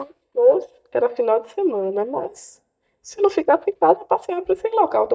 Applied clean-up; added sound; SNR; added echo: neural mask model DeepFilterNet 3.